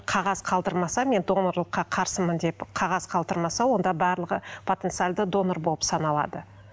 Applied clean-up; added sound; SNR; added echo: none; none; none; none.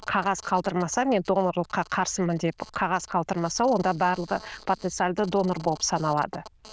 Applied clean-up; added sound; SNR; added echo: neural diffusion model UNIVERSE++.